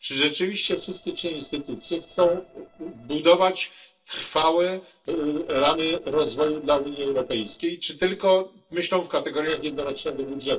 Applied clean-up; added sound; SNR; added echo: neural separator model SepFormer DNS4.